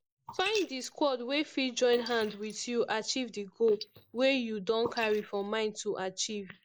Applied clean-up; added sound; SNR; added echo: neural mask model Resemble Enhance denoiser.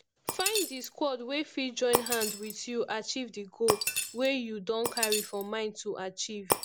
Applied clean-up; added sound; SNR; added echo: none; Shatter; 3 dB; none.